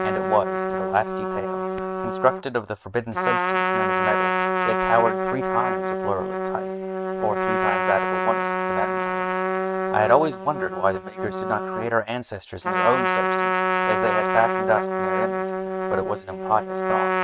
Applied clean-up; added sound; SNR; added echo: neural mask model RNNoise.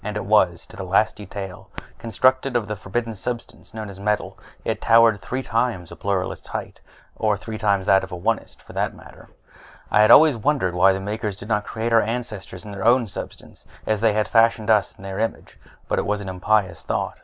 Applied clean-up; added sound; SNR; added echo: none; none; none; none.